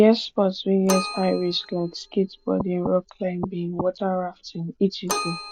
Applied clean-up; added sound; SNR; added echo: none; Keyboard (musical); 12 dB; none.